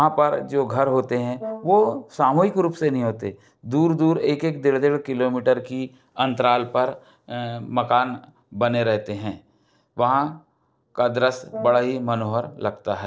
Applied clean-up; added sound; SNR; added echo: neural separator model SepFormer DNS4.